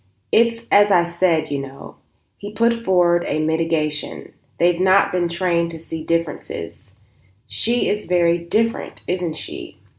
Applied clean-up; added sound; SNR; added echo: none; none; none; none.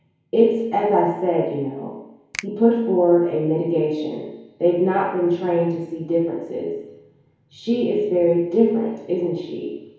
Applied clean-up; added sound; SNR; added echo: none; Finger snapping; 20 dB; reverberation time 1.0 s.